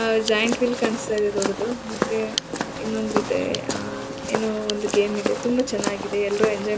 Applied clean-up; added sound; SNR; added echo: none; Walk, footsteps; 5 dB; none.